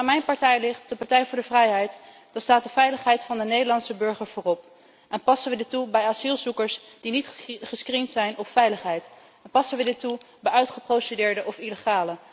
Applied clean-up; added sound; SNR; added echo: none; Crushing; 20 dB; none.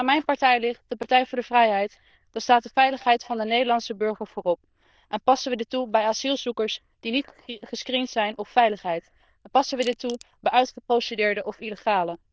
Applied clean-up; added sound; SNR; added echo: neural diffusion model UNIVERSE++.